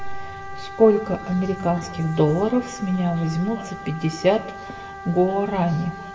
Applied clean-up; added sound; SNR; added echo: none; Wind instrument, woodwind instrument; 14 dB; reverberation time 0.5 s.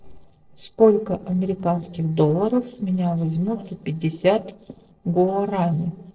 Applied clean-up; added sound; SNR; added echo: neural separator model SepFormer DNS4.